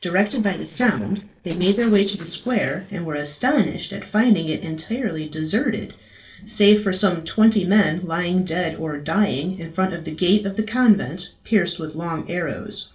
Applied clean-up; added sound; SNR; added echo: neural separator model SepFormer DNS4.